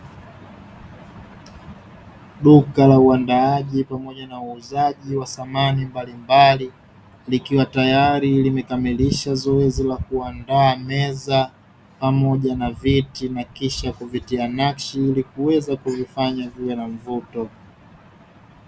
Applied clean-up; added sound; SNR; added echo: none; none; none; none.